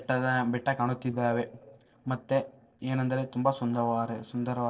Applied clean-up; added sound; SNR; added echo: neural separator model SepFormer DNS4.